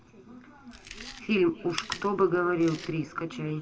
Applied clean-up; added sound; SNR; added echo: none; Chewing, mastication; 16 dB; reverberation time 2.0 s.